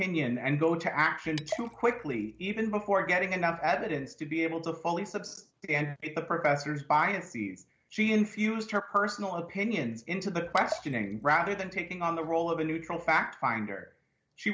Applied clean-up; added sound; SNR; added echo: none; Liquid; 15 dB; none.